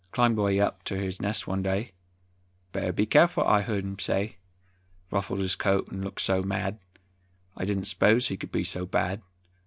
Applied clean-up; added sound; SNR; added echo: none; none; none; none.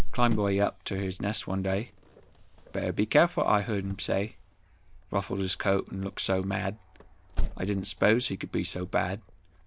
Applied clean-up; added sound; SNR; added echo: none; Cricket; 4 dB; none.